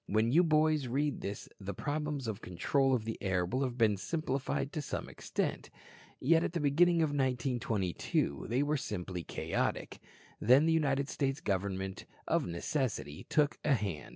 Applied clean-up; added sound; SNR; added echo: none; none; none; none.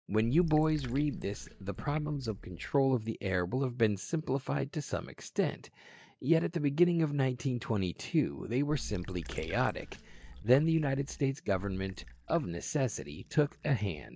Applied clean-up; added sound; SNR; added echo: neural mask model DeepFilterNet 3.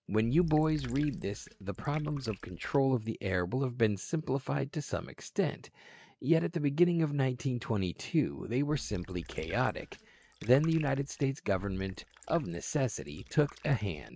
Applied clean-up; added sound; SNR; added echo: neural mask model RNNoise.